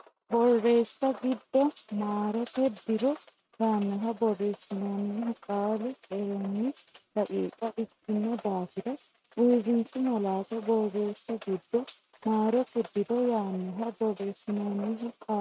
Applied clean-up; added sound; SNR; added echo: neural mask model RNNoise.